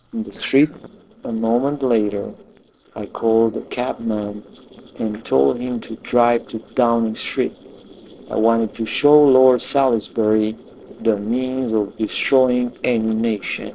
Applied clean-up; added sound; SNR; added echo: neural separator model SepFormer DNS4.